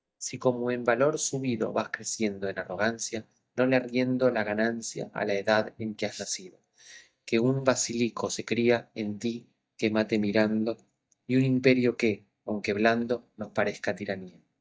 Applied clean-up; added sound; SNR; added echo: neural mask model DeepFilterNet 3.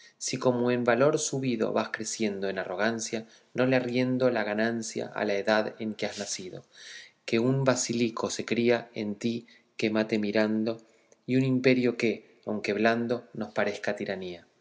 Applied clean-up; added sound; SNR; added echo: none; none; none; none.